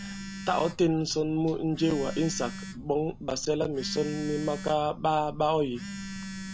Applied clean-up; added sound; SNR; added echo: none; Telephone; 11 dB; none.